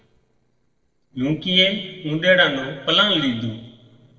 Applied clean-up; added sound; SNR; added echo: neural separator model SepFormer DNS4.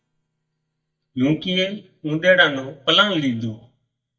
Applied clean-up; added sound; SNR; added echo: neural mask model DeepFilterNet 3.